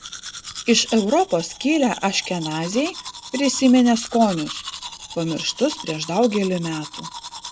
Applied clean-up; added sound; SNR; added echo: none; Domestic sounds, home sounds; 14 dB; none.